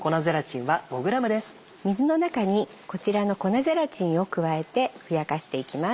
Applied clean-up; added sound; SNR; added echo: none; none; none; none.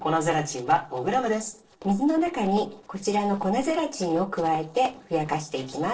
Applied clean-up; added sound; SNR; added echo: neural separator model SepFormer DNS4.